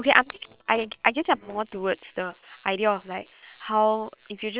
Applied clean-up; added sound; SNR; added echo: neural separator model SepFormer WHAM!.